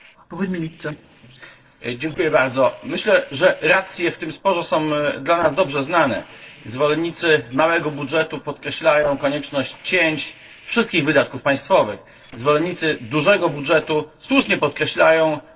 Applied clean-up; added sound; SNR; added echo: neural separator model SepFormer DNS4.